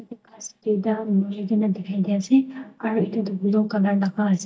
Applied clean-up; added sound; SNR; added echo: neural mask model DeepFilterNet 3.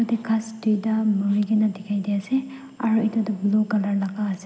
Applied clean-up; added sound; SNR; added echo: none; none; none; none.